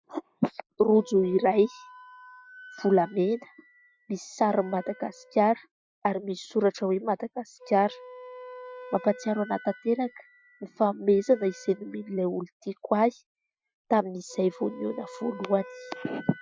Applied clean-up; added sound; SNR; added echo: classical method Wiener filter.